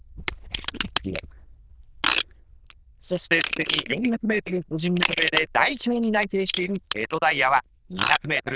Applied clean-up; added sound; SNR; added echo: neural diffusion model UNIVERSE++.